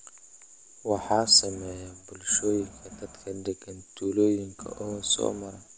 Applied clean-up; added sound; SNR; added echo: none; Crowd; 19 dB; none.